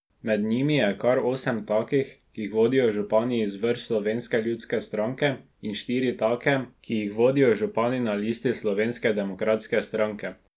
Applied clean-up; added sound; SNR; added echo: none; none; none; none.